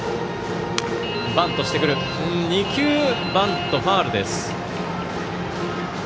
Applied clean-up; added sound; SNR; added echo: none; Drip; 11 dB; reverberation time 0.5 s.